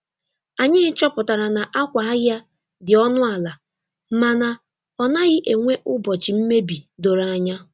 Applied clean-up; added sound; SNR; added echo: none; none; none; none.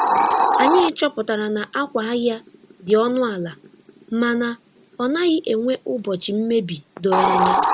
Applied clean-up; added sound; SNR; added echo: none; Hiss; 2 dB; none.